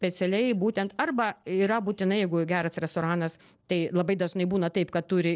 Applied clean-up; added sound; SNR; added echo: neural separator model SepFormer DNS4.